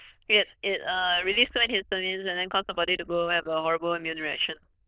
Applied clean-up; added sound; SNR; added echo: neural diffusion model UNIVERSE++.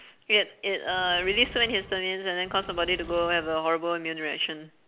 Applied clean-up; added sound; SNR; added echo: none; Engine / Mechanisms; 16 dB; none.